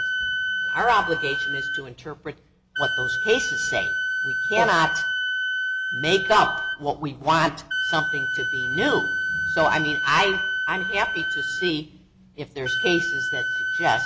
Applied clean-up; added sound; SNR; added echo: none; Wind instrument, woodwind instrument; 0 dB; none.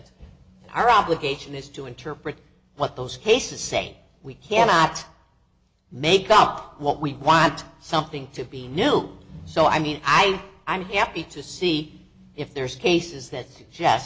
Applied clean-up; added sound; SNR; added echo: none; none; none; none.